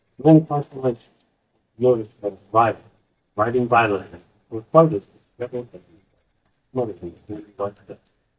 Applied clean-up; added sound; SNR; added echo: neural mask model DeepFilterNet 3.